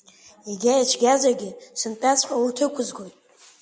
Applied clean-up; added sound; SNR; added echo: none; none; none; none.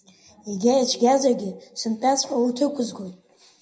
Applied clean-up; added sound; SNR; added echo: none; none; none; reverberation time 0.5 s.